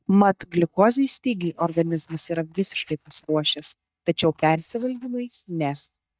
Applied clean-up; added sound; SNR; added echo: neural mask model DeepFilterNet 3.